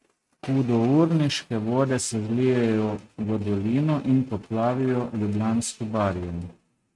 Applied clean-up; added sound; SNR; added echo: neural mask model RNNoise.